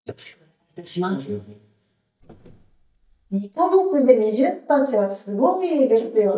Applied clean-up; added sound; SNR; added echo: neural mask model DeepFilterNet 3.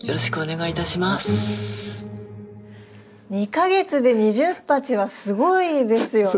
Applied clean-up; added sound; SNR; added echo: none; none; none; none.